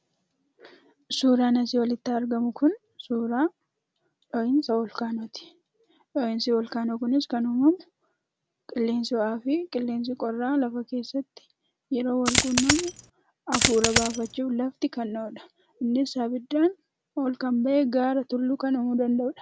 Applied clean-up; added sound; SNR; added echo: none; Coin (dropping); -1 dB; none.